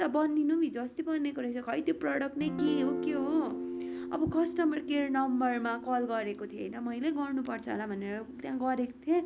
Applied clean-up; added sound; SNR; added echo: none; Guitar; 9 dB; none.